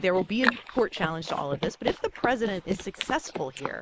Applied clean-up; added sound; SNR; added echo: neural mask model Resemble Enhance denoiser.